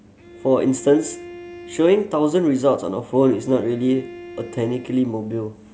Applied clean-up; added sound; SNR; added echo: none; Bowed string instrument; 18 dB; none.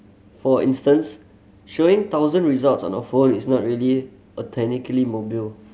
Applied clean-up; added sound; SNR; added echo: none; none; none; none.